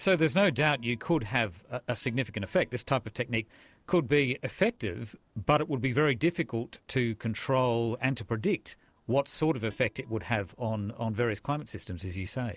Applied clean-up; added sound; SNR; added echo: neural separator model SepFormer DNS4.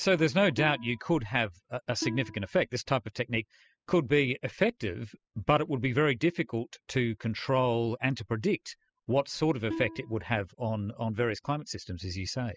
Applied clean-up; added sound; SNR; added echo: classical method spectral subtraction.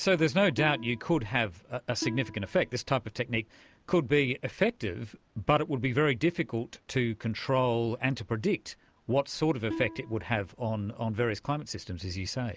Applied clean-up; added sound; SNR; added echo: none; Plucked string instrument; 13 dB; none.